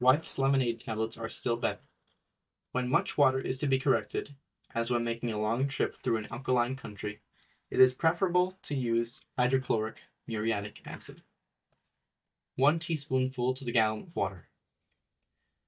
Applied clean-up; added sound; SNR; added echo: neural mask model DeepFilterNet 3.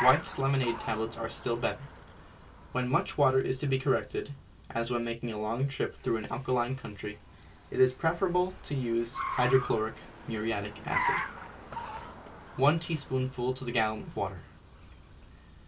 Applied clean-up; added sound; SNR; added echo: none; Car; 10 dB; reverberation time 0.1 s.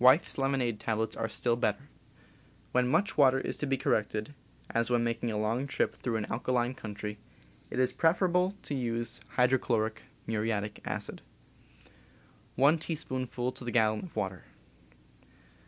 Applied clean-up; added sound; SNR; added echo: none; none; none; none.